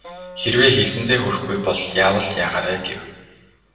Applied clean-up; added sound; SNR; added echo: none; Wind instrument, woodwind instrument; 18 dB; reverberation time 1.2 s.